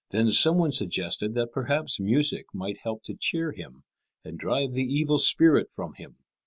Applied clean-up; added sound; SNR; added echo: none; none; none; none.